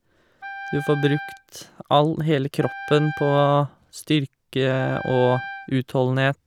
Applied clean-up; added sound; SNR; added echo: none; Wind instrument, woodwind instrument; 14 dB; none.